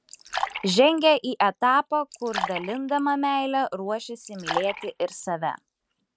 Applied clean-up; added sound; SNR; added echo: none; Fill (with liquid); 11 dB; none.